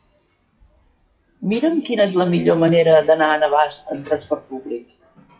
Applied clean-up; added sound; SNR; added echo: classical method WPE with log-MMSE.